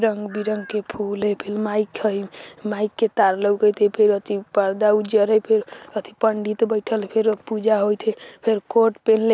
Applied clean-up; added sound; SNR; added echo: none; none; none; none.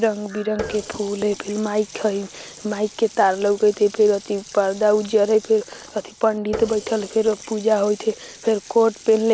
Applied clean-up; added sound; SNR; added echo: none; Water tap, faucet; 18 dB; none.